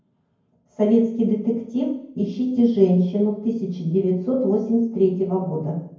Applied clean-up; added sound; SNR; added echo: none; none; none; reverberation time 0.9 s.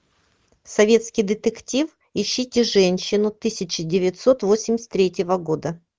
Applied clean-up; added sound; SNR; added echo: none; none; none; none.